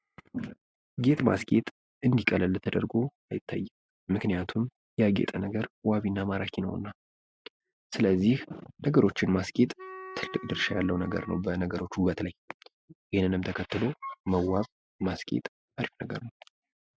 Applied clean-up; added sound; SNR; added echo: classical method Wiener filter.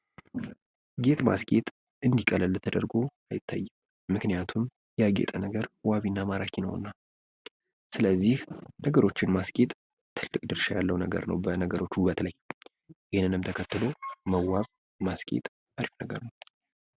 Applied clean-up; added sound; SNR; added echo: none; none; none; none.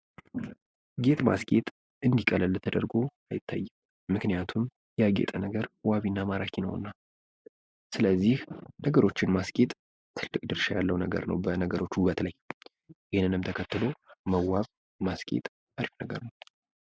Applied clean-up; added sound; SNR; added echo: neural mask model Resemble Enhance denoiser.